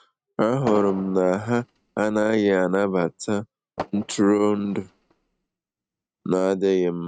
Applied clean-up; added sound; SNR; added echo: neural mask model RNNoise.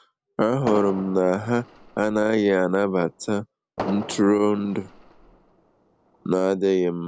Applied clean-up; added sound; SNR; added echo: none; Fireworks; 14 dB; none.